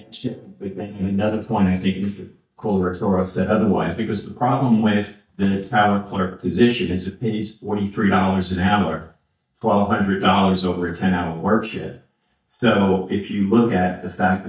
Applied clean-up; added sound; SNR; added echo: neural mask model DeepFilterNet 3.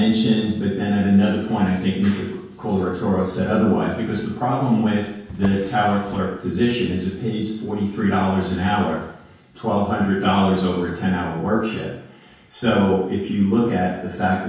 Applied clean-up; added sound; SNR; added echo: none; Drawer open or close; 19 dB; reverberation time 0.6 s.